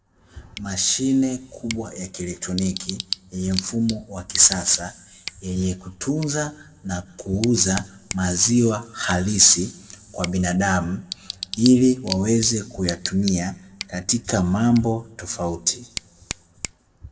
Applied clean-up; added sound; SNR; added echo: none; Tick / Bicycle; 15 dB; reverberation time 0.8 s.